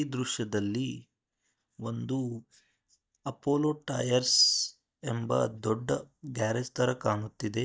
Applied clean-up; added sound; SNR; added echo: neural mask model DeepFilterNet 3.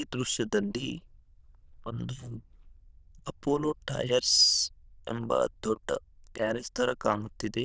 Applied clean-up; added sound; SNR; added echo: neural diffusion model UNIVERSE++.